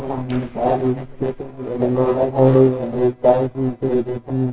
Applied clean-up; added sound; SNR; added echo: neural separator model SepFormer WHAMR!.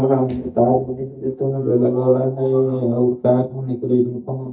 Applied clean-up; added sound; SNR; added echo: neural mask model DeepFilterNet 3.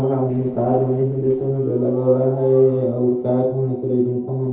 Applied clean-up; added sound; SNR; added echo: neural separator model SepFormer DNS4.